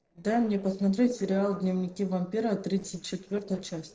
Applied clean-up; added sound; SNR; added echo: neural separator model SepFormer DNS4.